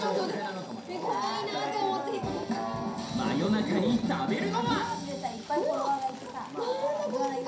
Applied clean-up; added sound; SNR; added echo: none; Wind; 16 dB; reverberation time 0.5 s.